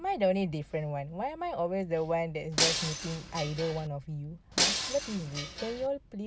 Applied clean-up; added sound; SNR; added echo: none; Shatter; 0 dB; none.